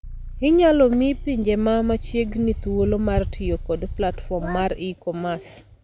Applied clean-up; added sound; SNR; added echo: none; Idling / Car; 11 dB; none.